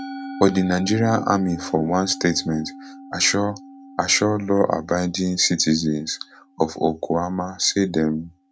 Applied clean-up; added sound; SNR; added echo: none; Musical instrument; 16 dB; none.